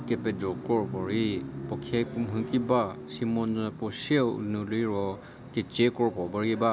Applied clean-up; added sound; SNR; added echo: none; none; none; none.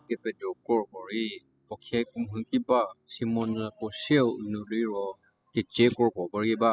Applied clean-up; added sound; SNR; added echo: classical method spectral subtraction.